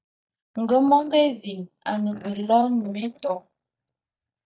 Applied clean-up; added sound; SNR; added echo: neural mask model DeepFilterNet 3.